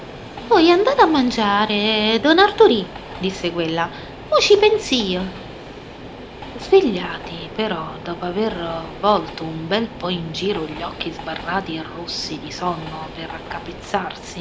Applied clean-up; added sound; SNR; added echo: none; Train; 14 dB; none.